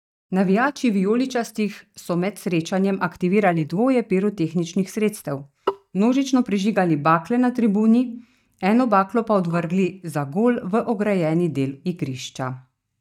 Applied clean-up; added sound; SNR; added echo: neural mask model DeepFilterNet 3.